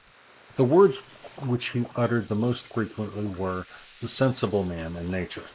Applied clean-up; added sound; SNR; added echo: neural mask model Resemble Enhance denoiser.